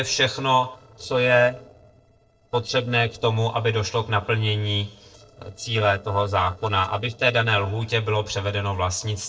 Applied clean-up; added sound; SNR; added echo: neural separator model SepFormer DNS4.